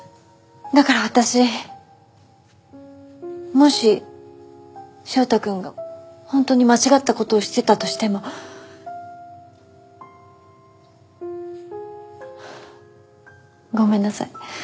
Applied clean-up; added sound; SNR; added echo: none; none; none; none.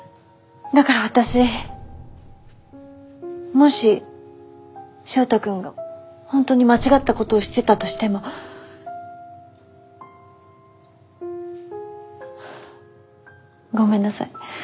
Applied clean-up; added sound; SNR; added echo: none; Drum; 16 dB; none.